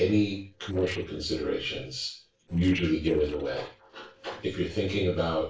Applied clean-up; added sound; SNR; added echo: neural separator model SepFormer DNS4.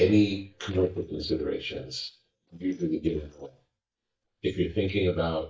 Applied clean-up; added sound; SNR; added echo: neural mask model DeepFilterNet 3.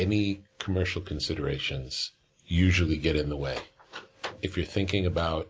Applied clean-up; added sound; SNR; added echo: none; none; none; none.